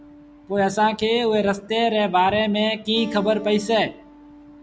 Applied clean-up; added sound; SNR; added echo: none; Acoustic guitar; 19 dB; none.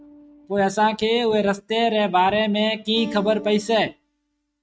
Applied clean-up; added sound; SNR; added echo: neural mask model RNNoise.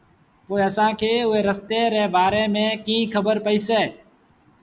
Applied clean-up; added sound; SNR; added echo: none; none; none; none.